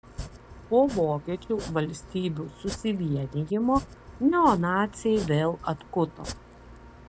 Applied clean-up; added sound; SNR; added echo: none; Domestic sounds, home sounds; 16 dB; none.